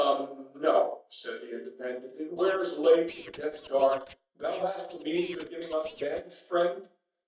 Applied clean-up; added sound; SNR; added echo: neural mask model DeepFilterNet 3.